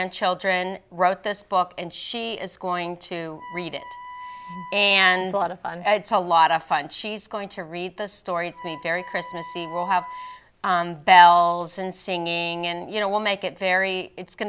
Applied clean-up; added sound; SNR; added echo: none; Wind instrument, woodwind instrument; 18 dB; none.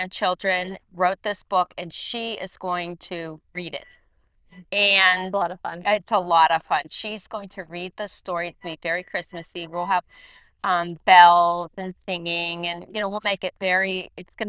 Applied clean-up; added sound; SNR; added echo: neural diffusion model UNIVERSE++.